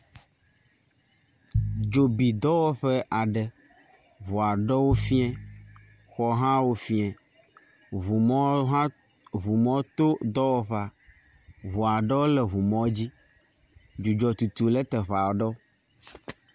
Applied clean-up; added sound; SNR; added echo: none; Piano; 7 dB; none.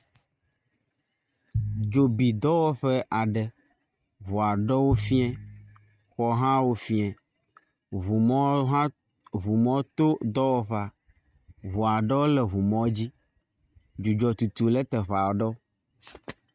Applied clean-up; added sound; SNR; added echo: neural mask model RNNoise.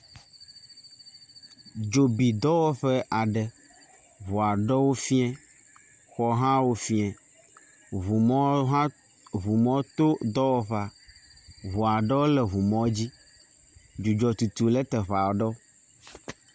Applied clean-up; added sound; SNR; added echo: none; none; none; none.